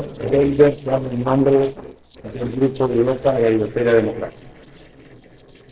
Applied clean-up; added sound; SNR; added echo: neural separator model SepFormer DNS4.